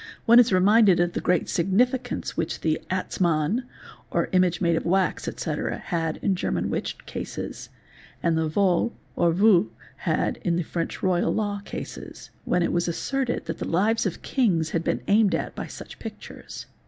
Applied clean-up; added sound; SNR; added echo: none; none; none; none.